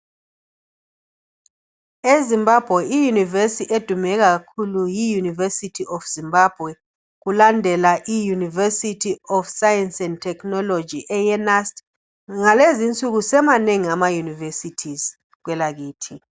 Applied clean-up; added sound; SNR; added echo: none; none; none; none.